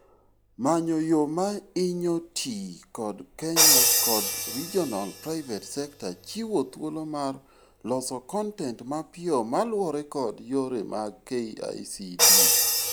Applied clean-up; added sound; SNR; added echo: none; Crash cymbal; -1 dB; none.